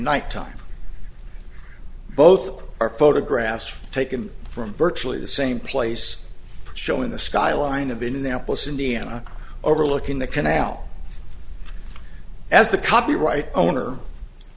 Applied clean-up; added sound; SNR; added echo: none; Clock; 9 dB; none.